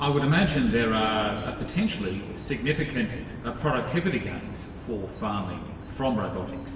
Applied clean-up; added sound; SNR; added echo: none; Bird vocalization, bird call, bird song; 11 dB; reverberation time 1.4 s.